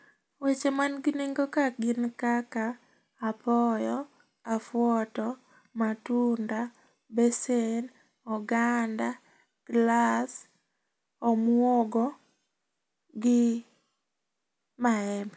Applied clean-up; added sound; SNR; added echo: none; none; none; none.